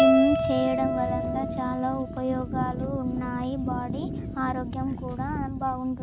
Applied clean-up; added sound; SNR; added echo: none; Keyboard (musical); 3 dB; none.